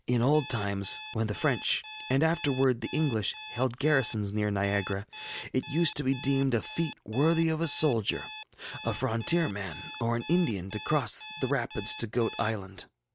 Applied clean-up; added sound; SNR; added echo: none; Alarm; 14 dB; none.